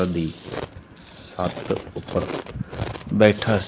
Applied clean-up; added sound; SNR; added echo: none; Chewing, mastication; 9 dB; none.